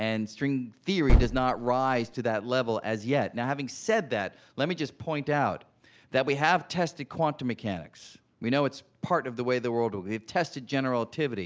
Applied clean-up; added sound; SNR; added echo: none; Gunshot, gunfire; -4 dB; none.